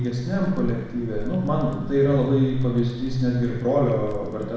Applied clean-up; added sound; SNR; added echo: none; Boiling; 10 dB; reverberation time 1.1 s.